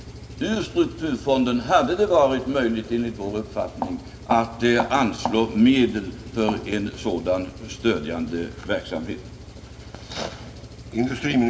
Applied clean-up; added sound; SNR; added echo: none; Engine; 16 dB; reverberation time 3.0 s.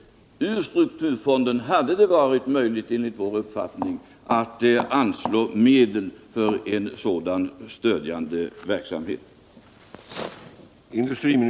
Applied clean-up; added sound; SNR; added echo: none; none; none; none.